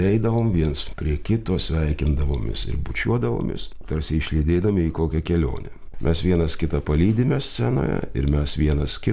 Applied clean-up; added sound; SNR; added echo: none; none; none; none.